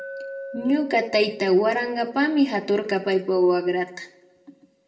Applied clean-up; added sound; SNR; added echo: none; Glass; 18 dB; reverberation time 0.5 s.